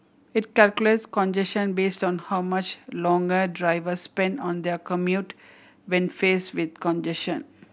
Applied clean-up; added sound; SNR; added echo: none; none; none; none.